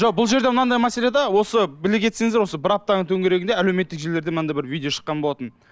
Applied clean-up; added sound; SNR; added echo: none; none; none; none.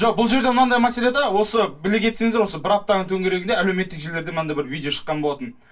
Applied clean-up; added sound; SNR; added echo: none; none; none; reverberation time 0.2 s.